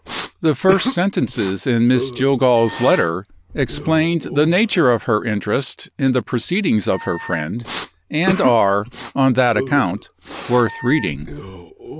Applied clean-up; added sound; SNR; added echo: none; Respiratory sounds + Wind instrument, woodwind instrument; 11 dB; none.